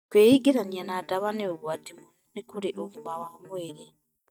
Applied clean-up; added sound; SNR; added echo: neural mask model DeepFilterNet 3.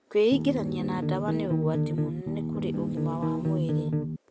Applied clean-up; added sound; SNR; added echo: none; Bass guitar; -3 dB; none.